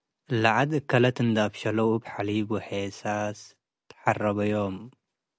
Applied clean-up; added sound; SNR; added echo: none; none; none; none.